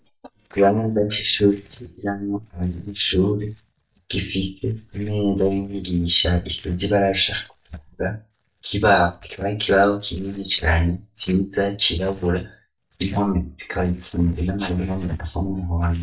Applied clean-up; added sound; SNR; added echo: neural mask model DeepFilterNet 3.